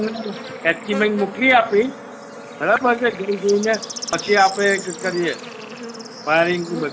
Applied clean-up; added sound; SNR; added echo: none; Bird / Insect; 12 dB; none.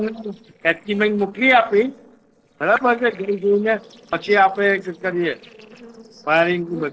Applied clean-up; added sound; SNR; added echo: neural separator model SepFormer DNS4.